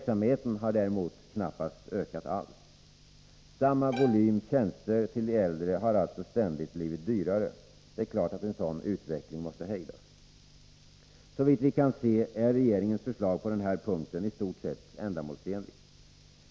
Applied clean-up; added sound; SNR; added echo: none; Bowed string instrument; 13 dB; none.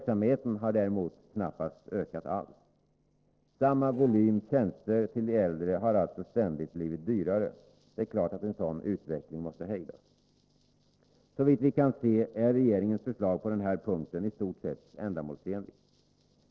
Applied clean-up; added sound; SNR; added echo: neural separator model SepFormer DNS4.